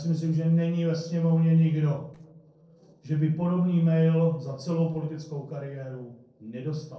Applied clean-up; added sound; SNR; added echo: neural separator model SepFormer DNS4.